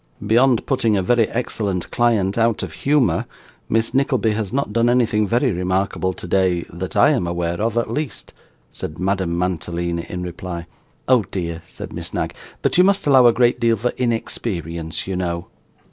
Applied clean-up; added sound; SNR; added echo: none; none; none; none.